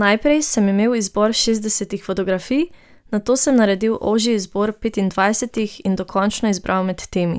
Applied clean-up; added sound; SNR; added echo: none; none; none; none.